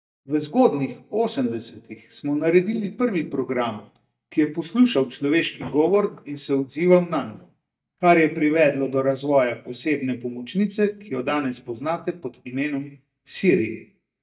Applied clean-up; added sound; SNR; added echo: neural mask model DeepFilterNet 3.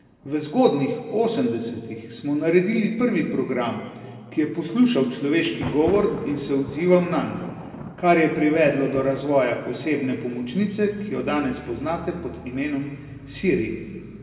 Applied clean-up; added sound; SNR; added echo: none; Thunder; 19 dB; reverberation time 1.9 s.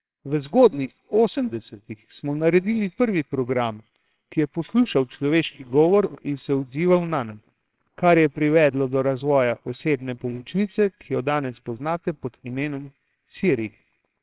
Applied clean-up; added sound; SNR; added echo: neural separator model SepFormer WHAMR!.